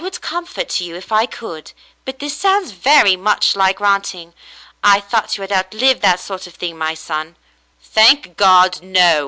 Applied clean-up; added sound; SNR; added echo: none; none; none; none.